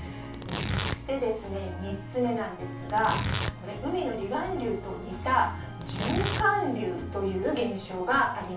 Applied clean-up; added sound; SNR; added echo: none; Tearing; 6 dB; reverberation time 0.3 s.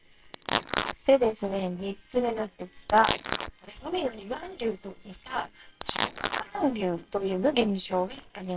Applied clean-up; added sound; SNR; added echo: neural separator model SepFormer WHAMR!.